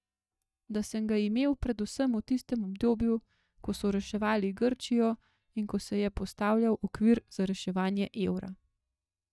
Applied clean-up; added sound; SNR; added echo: neural mask model DeepFilterNet 3.